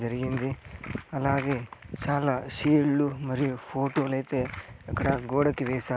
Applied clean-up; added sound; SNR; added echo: none; none; none; none.